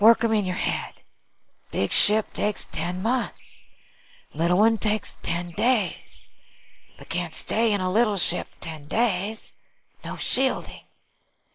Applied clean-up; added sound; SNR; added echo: neural mask model Resemble Enhance denoiser.